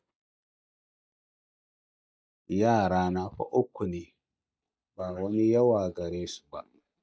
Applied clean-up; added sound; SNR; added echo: neural mask model DeepFilterNet 3.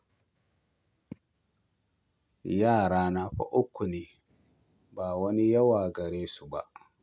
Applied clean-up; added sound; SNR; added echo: none; none; none; none.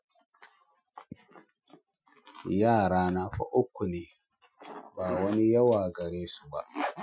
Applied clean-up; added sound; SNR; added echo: classical method Wiener filter.